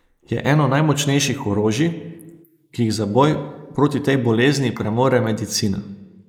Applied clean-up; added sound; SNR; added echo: neural mask model Resemble Enhance denoiser.